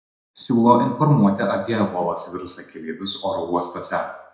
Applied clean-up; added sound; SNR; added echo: none; none; none; reverberation time 0.5 s.